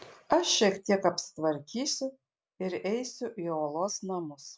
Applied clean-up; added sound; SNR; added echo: none; none; none; none.